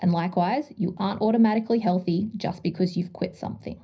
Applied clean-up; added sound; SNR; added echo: none; none; none; reverberation time 0.4 s.